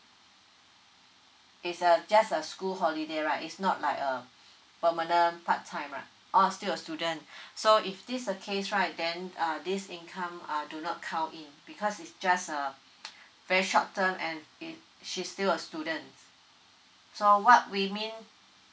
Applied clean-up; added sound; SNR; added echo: none; none; none; none.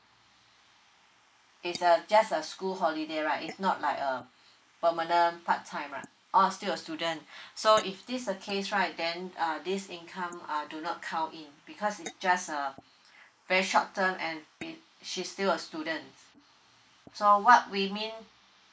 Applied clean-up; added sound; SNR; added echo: neural mask model Resemble Enhance denoiser.